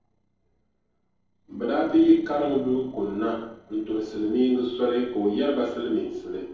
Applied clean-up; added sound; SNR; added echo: neural separator model SepFormer DNS4.